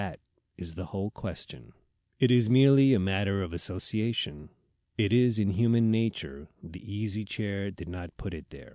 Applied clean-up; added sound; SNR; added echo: none; none; none; none.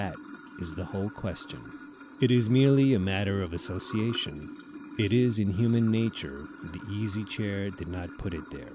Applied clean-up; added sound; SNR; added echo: none; Sink (filling or washing) / Water; 15 dB; none.